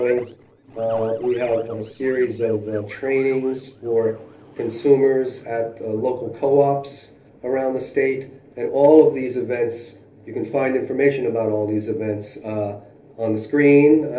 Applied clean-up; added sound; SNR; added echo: neural separator model SepFormer DNS4.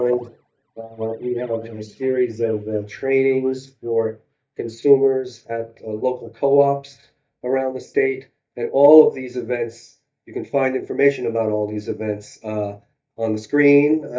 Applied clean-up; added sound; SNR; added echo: neural mask model DeepFilterNet 3.